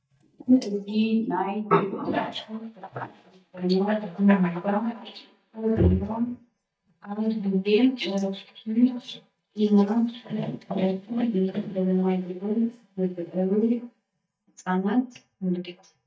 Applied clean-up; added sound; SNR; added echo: neural mask model DeepFilterNet 3.